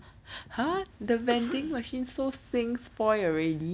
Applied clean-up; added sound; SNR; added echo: none; Cough; 13 dB; none.